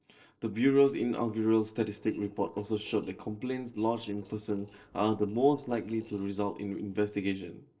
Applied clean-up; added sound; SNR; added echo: neural separator model SepFormer DNS4.